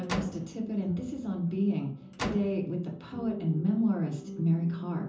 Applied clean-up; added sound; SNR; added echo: none; Slam; 13 dB; reverberation time 0.6 s.